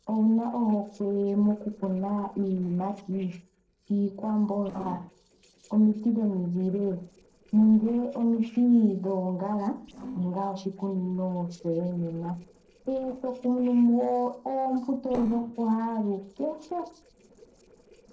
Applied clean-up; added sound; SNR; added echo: neural separator model SepFormer DNS4.